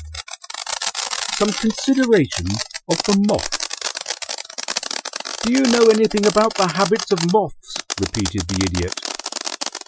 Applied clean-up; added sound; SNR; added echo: classical method Wiener filter.